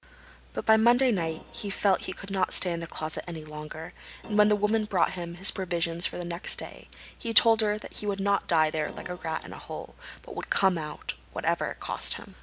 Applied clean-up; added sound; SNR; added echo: none; Keyboard (musical); 18 dB; none.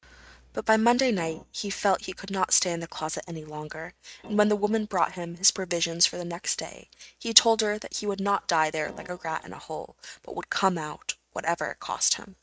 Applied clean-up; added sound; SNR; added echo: neural mask model RNNoise.